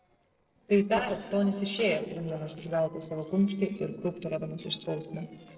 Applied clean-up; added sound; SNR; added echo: neural separator model SepFormer DNS4.